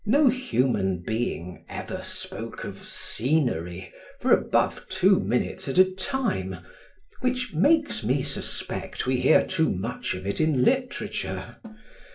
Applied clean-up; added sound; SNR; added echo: neural separator model SepFormer DNS4.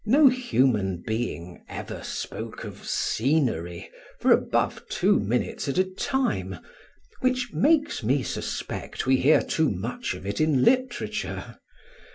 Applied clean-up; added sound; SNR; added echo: none; none; none; none.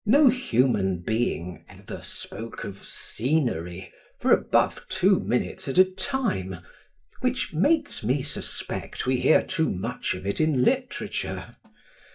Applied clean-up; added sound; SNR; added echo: neural mask model DeepFilterNet 3.